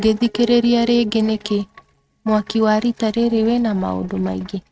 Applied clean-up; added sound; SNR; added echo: neural mask model RNNoise.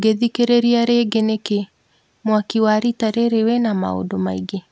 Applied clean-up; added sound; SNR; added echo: none; none; none; none.